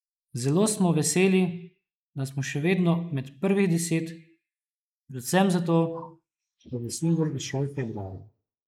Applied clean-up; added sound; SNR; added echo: neural mask model Resemble Enhance denoiser.